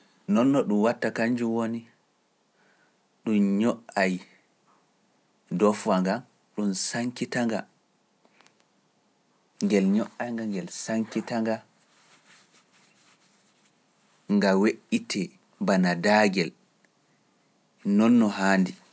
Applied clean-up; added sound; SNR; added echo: none; none; none; none.